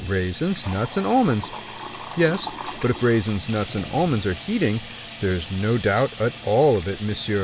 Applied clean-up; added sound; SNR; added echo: none; Sink (filling or washing) / Water tap, faucet; 14 dB; none.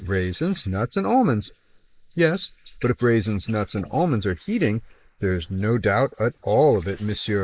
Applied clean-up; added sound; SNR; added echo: neural mask model Resemble Enhance denoiser.